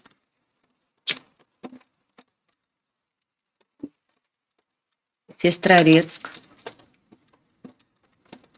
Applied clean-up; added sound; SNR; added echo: neural mask model RNNoise.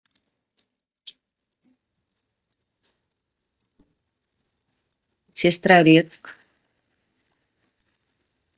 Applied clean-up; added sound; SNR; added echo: neural mask model DeepFilterNet 3.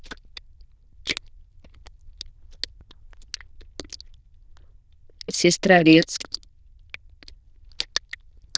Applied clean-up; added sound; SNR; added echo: neural diffusion model UNIVERSE++.